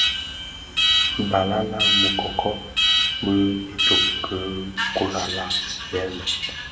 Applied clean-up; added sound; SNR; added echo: none; Alarm; -3 dB; reverberation time 0.2 s.